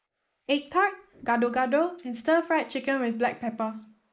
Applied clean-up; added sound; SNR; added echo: neural mask model Resemble Enhance denoiser.